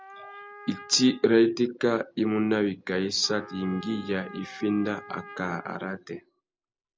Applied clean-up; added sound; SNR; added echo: none; Trumpet; 20 dB; none.